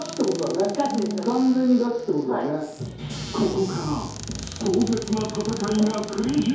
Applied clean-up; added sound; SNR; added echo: none; Squeak / Cupboard open or close; 15 dB; reverberation time 2.4 s.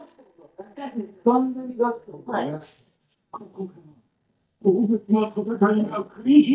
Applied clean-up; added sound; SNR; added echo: neural mask model DeepFilterNet 3.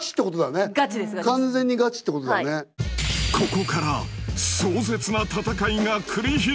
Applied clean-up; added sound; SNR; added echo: none; none; none; none.